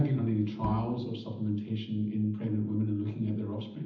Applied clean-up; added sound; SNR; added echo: none; Bowed string instrument; 12 dB; reverberation time 0.8 s.